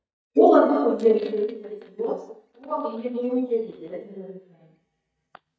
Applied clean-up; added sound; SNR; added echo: neural mask model DeepFilterNet 3.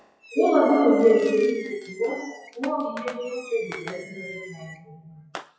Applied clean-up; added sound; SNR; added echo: classical method WPE with log-MMSE.